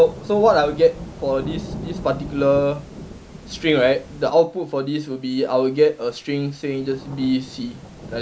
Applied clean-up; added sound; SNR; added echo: none; Rain / Thunderstorm; 15 dB; none.